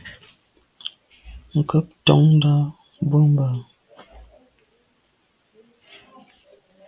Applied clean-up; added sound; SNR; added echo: none; none; none; none.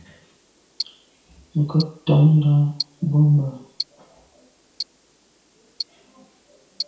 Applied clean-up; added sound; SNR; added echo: none; Tick-tock; 15 dB; reverberation time 0.6 s.